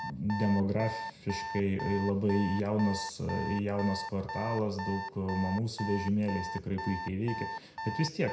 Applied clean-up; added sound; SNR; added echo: none; Alarm; 8 dB; reverberation time 0.5 s.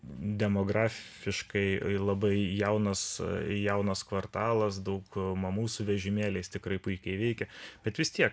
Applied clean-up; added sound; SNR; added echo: none; none; none; none.